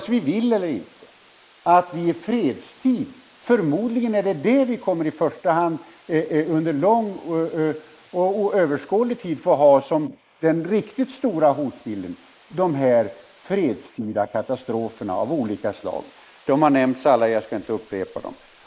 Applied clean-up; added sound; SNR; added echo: neural mask model Resemble Enhance denoiser.